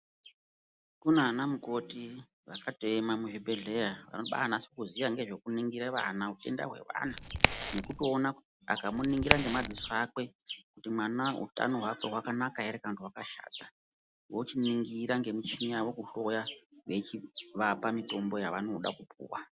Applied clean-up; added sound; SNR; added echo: none; Crack; -3 dB; none.